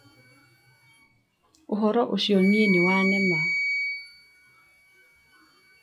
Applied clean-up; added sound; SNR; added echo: classical method log-MMSE.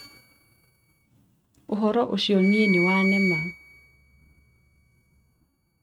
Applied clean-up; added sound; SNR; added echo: neural mask model RNNoise.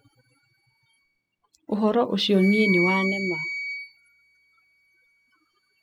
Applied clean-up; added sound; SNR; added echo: classical method spectral subtraction.